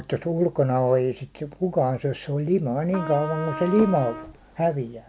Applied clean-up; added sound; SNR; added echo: none; Trumpet; 11 dB; none.